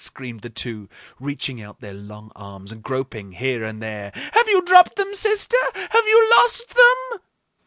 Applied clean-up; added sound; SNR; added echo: none; none; none; none.